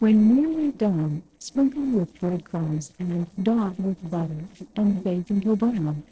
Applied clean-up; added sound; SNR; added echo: neural separator model SepFormer DNS4.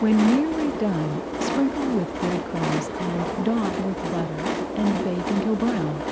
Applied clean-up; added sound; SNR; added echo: none; Train; 3 dB; none.